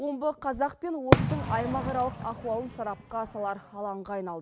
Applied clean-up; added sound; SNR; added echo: none; Fireworks; -2 dB; none.